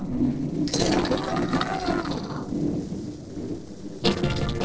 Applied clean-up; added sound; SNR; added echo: neural separator model SepFormer DNS4.